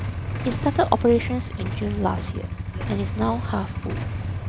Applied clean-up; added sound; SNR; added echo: none; Idling / Engine starting / Motorcycle / Accelerating, revving, vroom; 3 dB; none.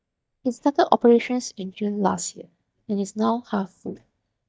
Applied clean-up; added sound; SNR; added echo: neural mask model DeepFilterNet 3.